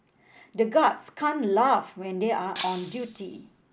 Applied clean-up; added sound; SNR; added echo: none; Shatter; 8 dB; none.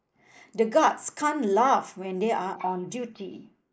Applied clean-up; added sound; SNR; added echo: neural mask model Resemble Enhance denoiser.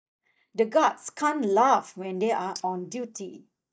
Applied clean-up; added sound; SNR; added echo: neural mask model DeepFilterNet 3.